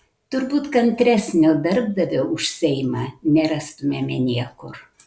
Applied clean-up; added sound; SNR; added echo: none; none; none; none.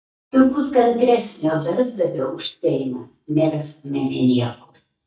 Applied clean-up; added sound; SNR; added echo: neural mask model DeepFilterNet 3.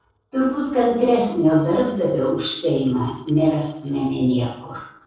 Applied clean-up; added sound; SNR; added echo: neural separator model SepFormer DNS4.